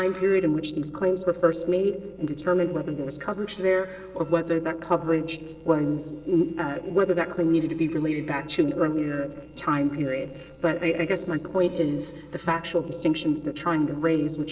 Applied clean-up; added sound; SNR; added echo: neural separator model SepFormer DNS4.